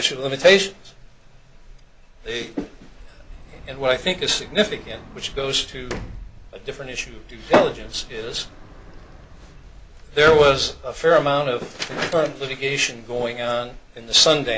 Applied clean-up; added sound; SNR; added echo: none; Sliding door; 17 dB; none.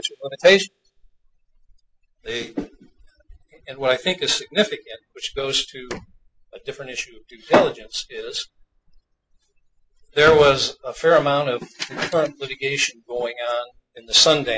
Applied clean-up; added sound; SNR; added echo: classical method spectral subtraction.